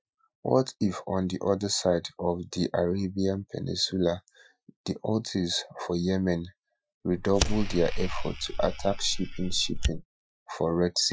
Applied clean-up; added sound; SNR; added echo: classical method Wiener filter.